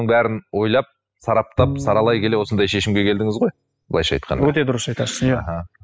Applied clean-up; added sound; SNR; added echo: classical method spectral subtraction.